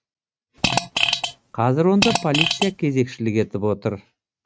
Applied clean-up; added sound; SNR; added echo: neural mask model RNNoise.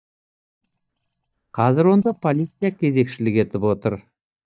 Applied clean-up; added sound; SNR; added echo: neural mask model DeepFilterNet 3.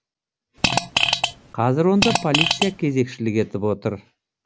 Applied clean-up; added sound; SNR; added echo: none; Fart; -1 dB; none.